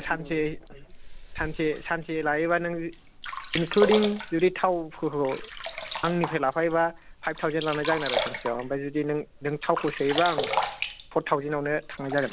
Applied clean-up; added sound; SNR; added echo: none; Sink (filling or washing); 8 dB; none.